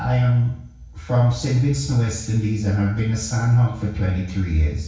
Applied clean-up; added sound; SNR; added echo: none; none; none; reverberation time 0.6 s.